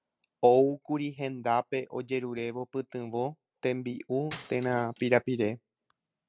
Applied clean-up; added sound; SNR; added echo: none; Cutlery, silverware; 16 dB; none.